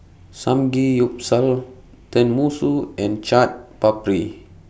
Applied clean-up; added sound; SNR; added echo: none; none; none; none.